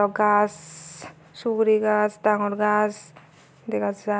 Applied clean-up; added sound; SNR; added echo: none; none; none; none.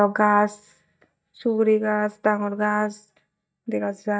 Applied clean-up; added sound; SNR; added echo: neural mask model DeepFilterNet 3.